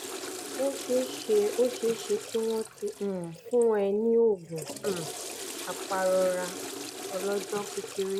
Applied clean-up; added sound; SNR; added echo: none; Toilet flush / Water; 10 dB; none.